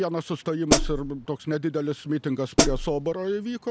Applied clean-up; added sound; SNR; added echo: none; Hi-hat; -4 dB; none.